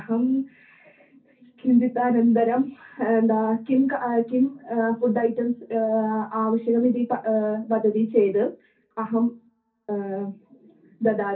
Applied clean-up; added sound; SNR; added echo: none; none; none; reverberation time 0.3 s.